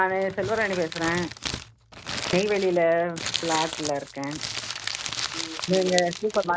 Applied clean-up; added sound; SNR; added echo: none; Crumpling, crinkling; 7 dB; none.